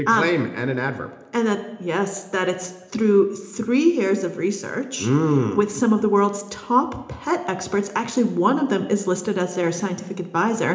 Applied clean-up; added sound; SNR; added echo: none; none; none; reverberation time 0.8 s.